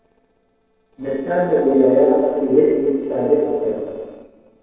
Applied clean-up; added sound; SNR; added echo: neural separator model SepFormer DNS4.